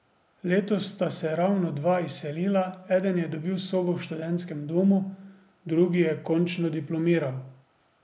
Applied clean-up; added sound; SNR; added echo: none; none; none; none.